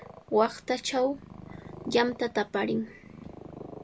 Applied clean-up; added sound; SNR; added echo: none; Purr; 16 dB; none.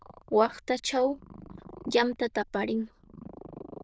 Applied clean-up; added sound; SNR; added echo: neural diffusion model UNIVERSE++.